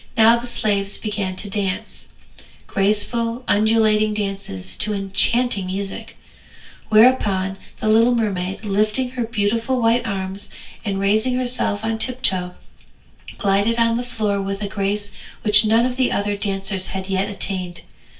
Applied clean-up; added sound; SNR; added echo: none; none; none; reverberation time 0.3 s.